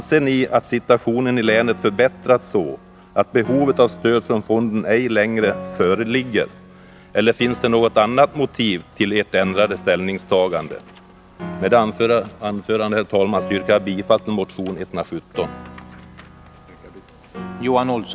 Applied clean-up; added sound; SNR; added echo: none; Piano; 17 dB; none.